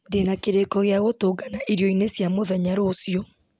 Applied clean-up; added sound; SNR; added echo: none; none; none; none.